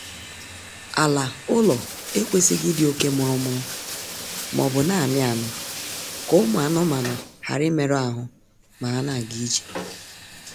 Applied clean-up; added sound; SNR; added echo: none; Bathtub (filling or washing); 11 dB; none.